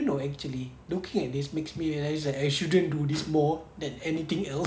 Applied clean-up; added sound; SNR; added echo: none; none; none; none.